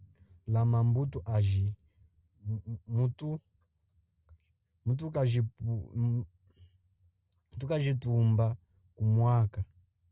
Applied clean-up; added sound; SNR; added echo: none; none; none; none.